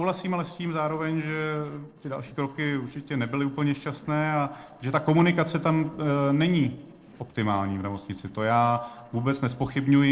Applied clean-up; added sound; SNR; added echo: neural separator model SepFormer DNS4.